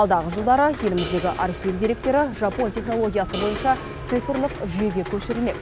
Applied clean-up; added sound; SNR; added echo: none; Rain + Crash cymbal; 10 dB; none.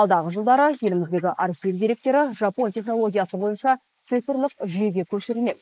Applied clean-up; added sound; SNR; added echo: neural mask model Resemble Enhance denoiser.